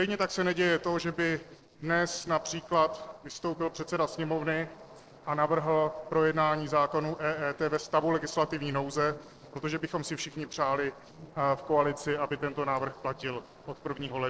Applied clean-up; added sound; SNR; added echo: neural separator model SepFormer DNS4.